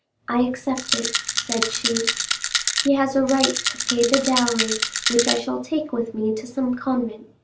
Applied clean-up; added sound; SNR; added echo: none; Rattle; 1 dB; none.